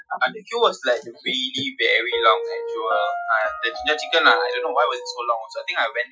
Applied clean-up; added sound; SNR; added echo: classical method Wiener filter.